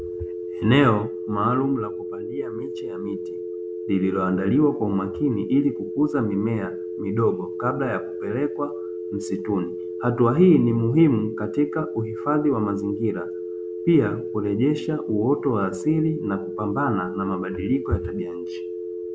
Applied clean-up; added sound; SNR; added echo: none; Telephone; 7 dB; none.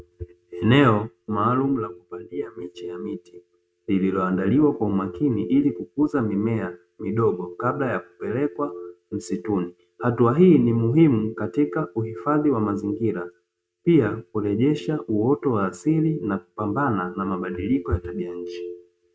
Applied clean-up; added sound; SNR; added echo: neural mask model RNNoise.